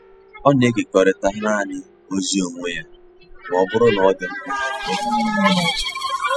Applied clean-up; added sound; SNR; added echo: classical method spectral subtraction.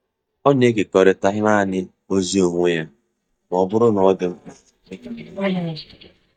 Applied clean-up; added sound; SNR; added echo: neural mask model DeepFilterNet 3.